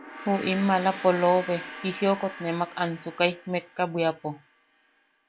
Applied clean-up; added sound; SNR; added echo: none; Gong; 15 dB; none.